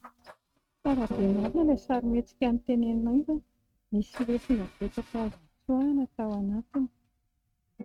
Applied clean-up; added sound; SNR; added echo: neural mask model RNNoise.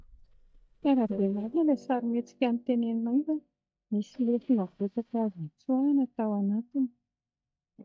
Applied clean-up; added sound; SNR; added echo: neural mask model DeepFilterNet 3.